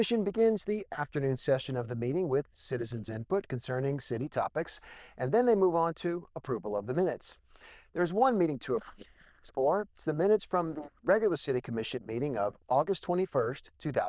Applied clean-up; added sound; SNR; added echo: neural diffusion model UNIVERSE++.